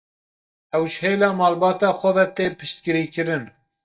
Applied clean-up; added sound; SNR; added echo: neural mask model DeepFilterNet 3.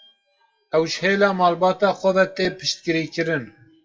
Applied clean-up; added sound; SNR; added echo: classical method WPE with log-MMSE.